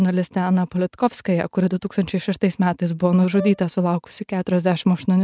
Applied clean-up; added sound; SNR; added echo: neural mask model RNNoise.